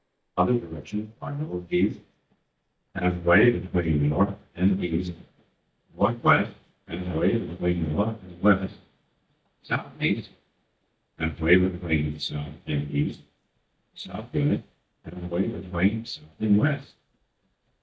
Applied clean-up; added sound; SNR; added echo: neural mask model DeepFilterNet 3.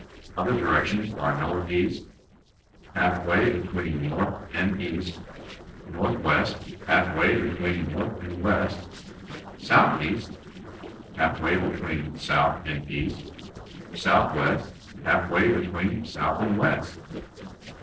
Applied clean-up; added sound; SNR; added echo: neural separator model SepFormer DNS4.